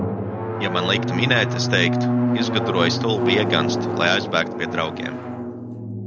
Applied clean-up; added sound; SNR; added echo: none; Drum; -1 dB; none.